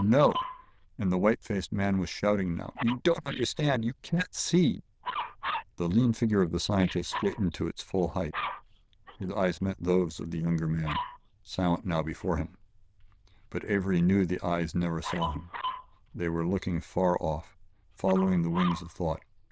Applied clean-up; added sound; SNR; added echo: neural diffusion model UNIVERSE++.